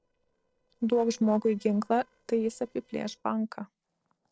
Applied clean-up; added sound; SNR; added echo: neural separator model SepFormer DNS4.